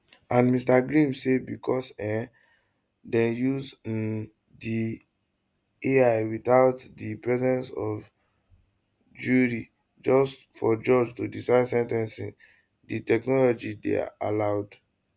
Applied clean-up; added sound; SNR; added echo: none; none; none; none.